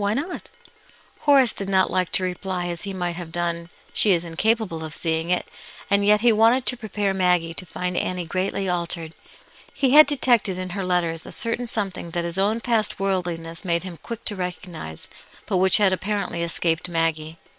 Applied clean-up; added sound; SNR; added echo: neural separator model SepFormer WHAM!.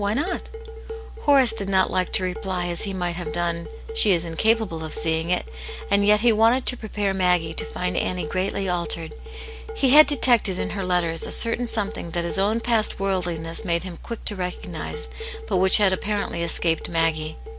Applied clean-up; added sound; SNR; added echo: none; Dishes, pots, and pans; 14 dB; none.